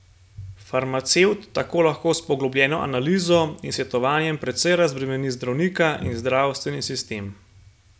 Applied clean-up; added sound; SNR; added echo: none; none; none; none.